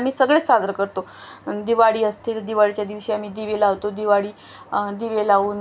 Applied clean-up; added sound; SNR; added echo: none; none; none; none.